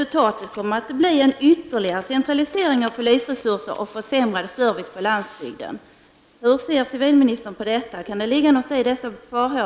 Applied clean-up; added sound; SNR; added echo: neural mask model Resemble Enhance denoiser.